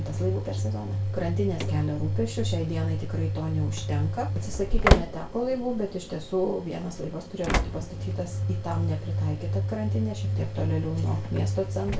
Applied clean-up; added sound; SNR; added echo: none; Slam / Engine; -3 dB; reverberation time 0.2 s.